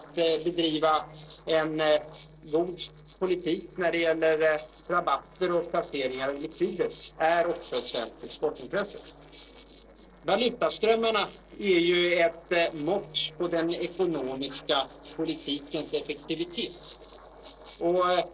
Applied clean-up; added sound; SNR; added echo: neural separator model SepFormer DNS4.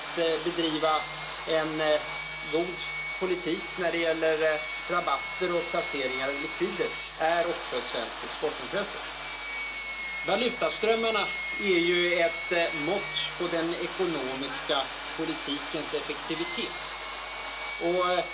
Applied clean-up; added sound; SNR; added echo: none; Sawing; 3 dB; reverberation time 0.2 s.